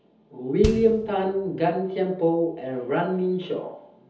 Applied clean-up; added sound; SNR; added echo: none; Bass drum; 11 dB; reverberation time 0.7 s.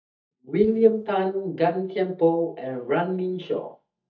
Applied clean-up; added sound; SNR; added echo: neural mask model DeepFilterNet 3.